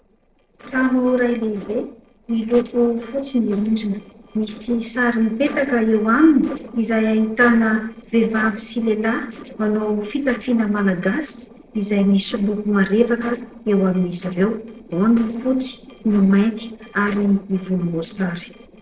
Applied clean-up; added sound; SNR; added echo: neural separator model SepFormer DNS4.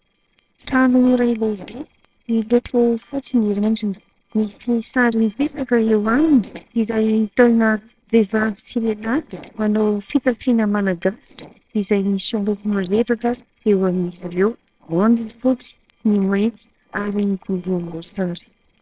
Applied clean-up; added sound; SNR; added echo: neural separator model SepFormer WHAMR!.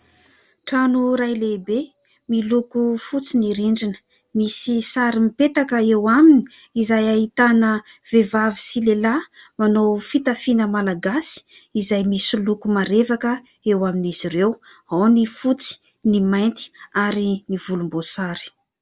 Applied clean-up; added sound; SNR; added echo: none; none; none; none.